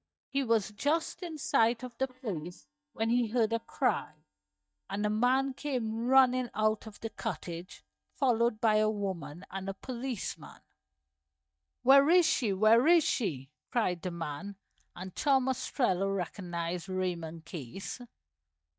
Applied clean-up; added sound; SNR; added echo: neural mask model DeepFilterNet 3.